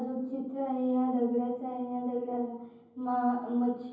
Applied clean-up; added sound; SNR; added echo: none; none; none; reverberation time 0.9 s.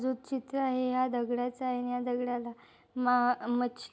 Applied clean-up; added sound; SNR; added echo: none; none; none; none.